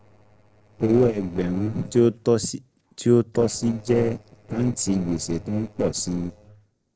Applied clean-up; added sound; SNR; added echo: neural separator model SepFormer DNS4.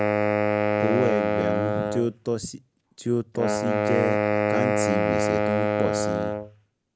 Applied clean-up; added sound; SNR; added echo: none; Wind instrument, woodwind instrument; -5 dB; none.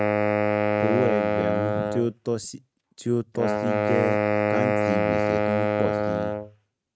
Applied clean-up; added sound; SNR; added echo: neural mask model RNNoise.